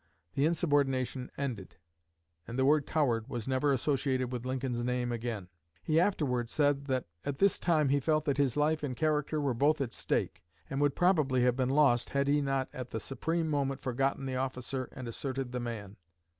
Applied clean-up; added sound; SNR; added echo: none; none; none; none.